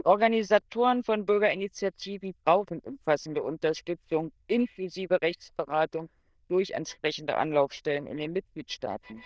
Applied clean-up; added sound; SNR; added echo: neural diffusion model UNIVERSE++.